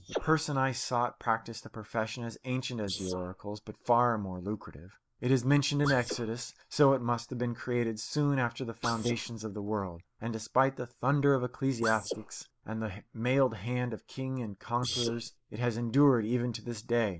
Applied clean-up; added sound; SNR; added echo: neural mask model Resemble Enhance denoiser.